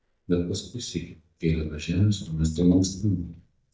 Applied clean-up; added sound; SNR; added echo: neural mask model DeepFilterNet 3.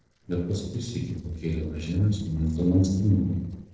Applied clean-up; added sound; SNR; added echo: neural separator model SepFormer DNS4.